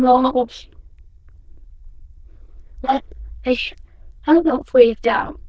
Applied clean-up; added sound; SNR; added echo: neural diffusion model UNIVERSE++.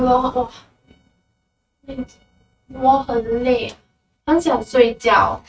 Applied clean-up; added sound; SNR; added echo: neural mask model RNNoise.